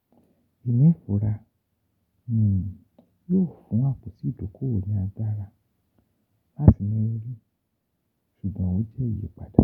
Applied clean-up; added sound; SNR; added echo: none; none; none; none.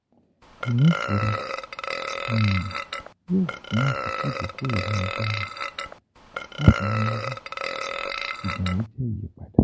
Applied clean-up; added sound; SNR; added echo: none; Burping, eructation; 5 dB; none.